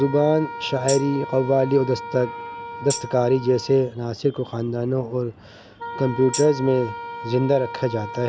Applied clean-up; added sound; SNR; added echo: none; Tambourine + Wind instrument, woodwind instrument; 12 dB; none.